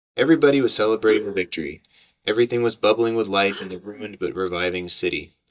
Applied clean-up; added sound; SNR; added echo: neural mask model DeepFilterNet 3.